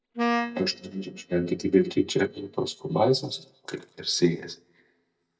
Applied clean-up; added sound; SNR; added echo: neural mask model DeepFilterNet 3.